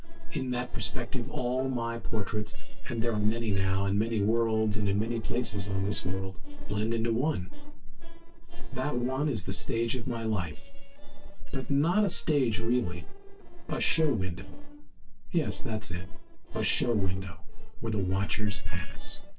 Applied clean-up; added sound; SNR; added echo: neural separator model SepFormer DNS4.